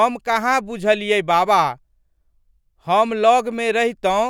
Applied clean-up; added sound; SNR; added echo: none; none; none; none.